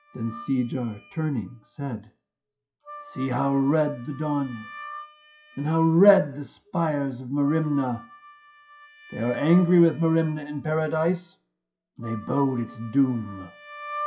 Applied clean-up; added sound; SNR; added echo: classical method WPE with log-MMSE.